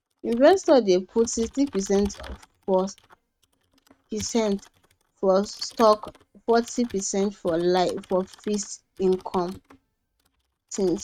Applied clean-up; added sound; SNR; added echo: neural mask model RNNoise.